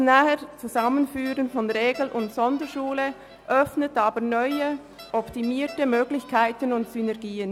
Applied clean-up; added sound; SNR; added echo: none; Crowd; 20 dB; none.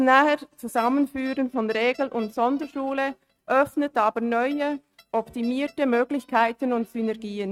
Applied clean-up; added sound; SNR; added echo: neural mask model RNNoise.